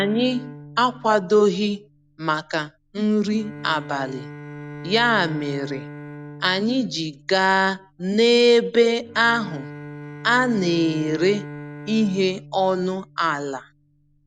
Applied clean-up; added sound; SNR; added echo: none; Bowed string instrument; 16 dB; none.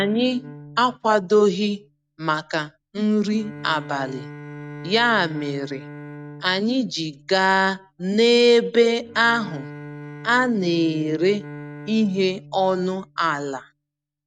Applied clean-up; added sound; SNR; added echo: neural mask model RNNoise.